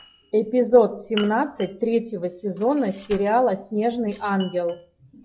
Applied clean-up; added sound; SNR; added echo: classical method log-MMSE.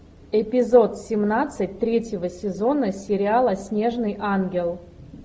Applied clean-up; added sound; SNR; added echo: none; none; none; none.